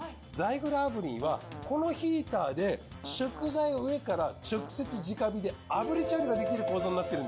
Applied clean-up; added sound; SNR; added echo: none; Fart; 16 dB; none.